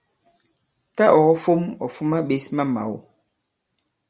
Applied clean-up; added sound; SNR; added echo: none; none; none; none.